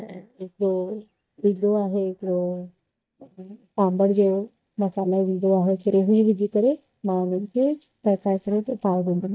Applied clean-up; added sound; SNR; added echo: neural mask model DeepFilterNet 3.